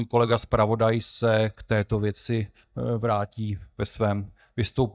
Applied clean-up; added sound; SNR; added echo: neural mask model DeepFilterNet 3.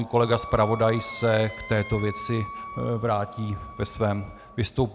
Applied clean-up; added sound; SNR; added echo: none; Wind instrument, woodwind instrument; 14 dB; none.